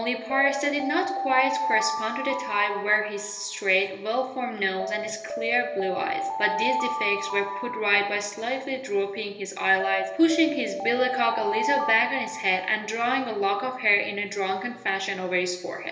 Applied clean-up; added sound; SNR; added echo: none; Alarm; 7 dB; reverberation time 1.4 s.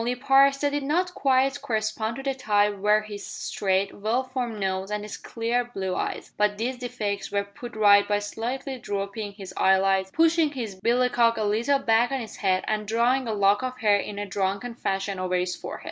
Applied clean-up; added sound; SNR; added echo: none; none; none; none.